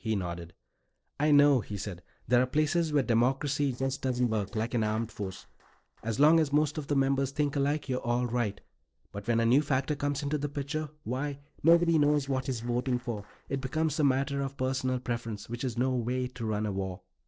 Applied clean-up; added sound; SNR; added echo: neural separator model SepFormer DNS4.